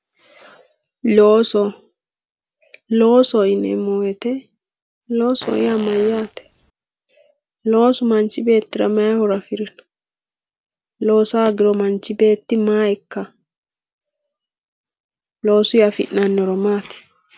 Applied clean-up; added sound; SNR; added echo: none; Fart; 16 dB; none.